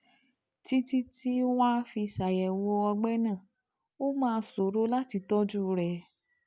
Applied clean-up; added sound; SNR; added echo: none; none; none; none.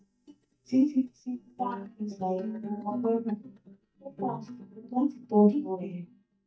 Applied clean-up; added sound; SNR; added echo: neural mask model DeepFilterNet 3.